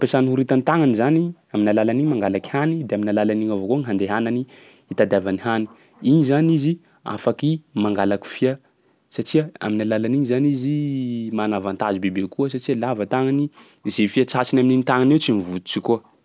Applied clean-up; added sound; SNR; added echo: none; none; none; none.